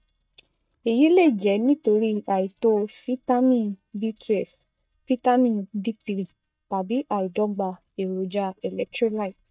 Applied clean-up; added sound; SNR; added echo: neural mask model DeepFilterNet 3.